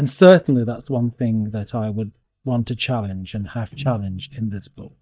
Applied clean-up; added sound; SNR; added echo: neural mask model DeepFilterNet 3.